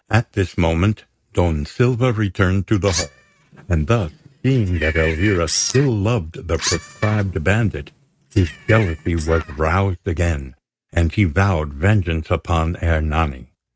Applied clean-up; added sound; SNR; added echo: neural mask model RNNoise.